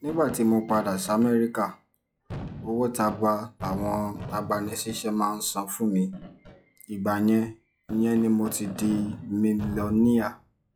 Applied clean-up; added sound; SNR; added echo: classical method log-MMSE.